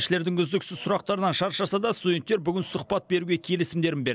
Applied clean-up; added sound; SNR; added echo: none; none; none; none.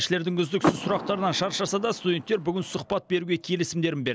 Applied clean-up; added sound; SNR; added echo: none; Door / Car; 6 dB; none.